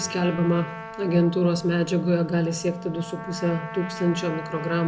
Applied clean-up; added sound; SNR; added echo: none; Trumpet; 13 dB; none.